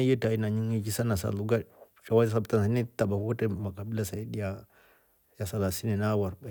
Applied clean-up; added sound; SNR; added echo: none; none; none; none.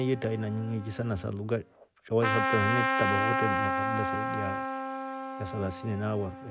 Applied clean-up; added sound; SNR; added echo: none; Trumpet; 0 dB; none.